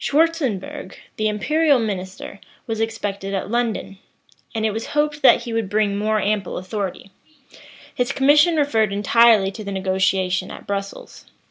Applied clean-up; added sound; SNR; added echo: none; none; none; none.